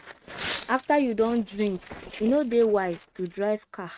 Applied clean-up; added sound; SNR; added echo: neural mask model RNNoise.